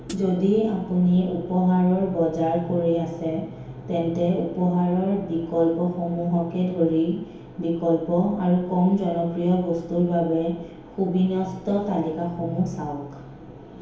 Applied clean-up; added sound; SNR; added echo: none; Hi-hat; 16 dB; reverberation time 2.2 s.